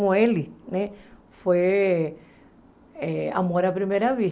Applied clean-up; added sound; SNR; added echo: none; none; none; none.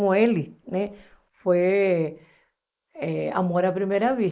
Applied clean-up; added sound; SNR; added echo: neural mask model Resemble Enhance denoiser.